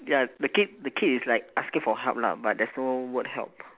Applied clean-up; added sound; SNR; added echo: none; none; none; none.